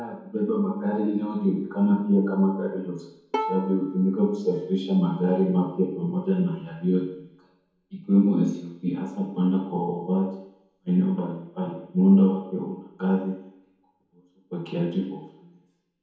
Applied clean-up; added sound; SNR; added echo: none; Bowed string instrument; 10 dB; reverberation time 0.9 s.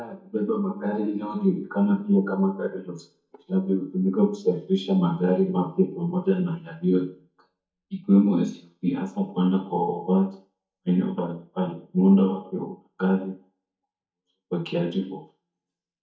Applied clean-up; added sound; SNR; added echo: neural mask model DeepFilterNet 3.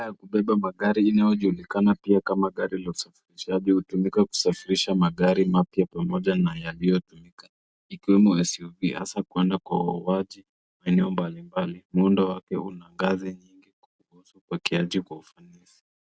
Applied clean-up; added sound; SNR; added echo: none; none; none; none.